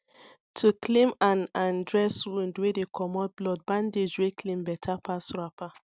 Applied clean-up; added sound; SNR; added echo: none; none; none; none.